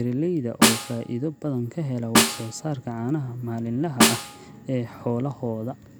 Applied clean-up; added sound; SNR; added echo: none; Snare drum; -2 dB; none.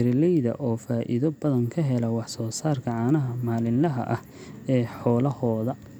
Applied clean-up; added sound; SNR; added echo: none; none; none; none.